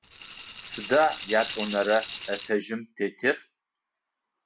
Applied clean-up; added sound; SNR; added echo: none; Rattle (instrument); -3 dB; none.